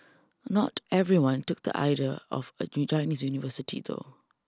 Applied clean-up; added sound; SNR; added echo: none; none; none; none.